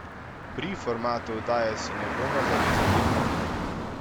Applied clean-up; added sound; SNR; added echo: none; Traffic noise, roadway noise / Car; -4 dB; none.